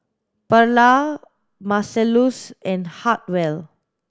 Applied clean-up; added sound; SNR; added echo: none; none; none; none.